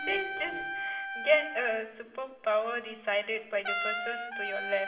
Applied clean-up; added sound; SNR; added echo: none; Trumpet; 5 dB; reverberation time 0.9 s.